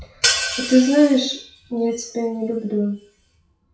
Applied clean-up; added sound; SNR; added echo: classical method WPE with log-MMSE.